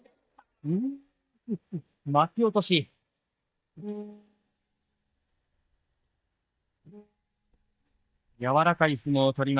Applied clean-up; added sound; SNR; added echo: neural mask model DeepFilterNet 3.